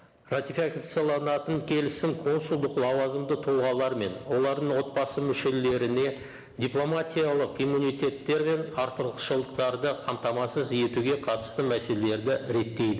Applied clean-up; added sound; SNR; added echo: none; none; none; none.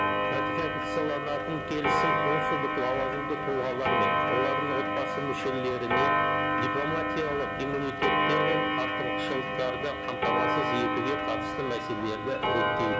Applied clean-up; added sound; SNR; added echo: none; Clock; -4 dB; none.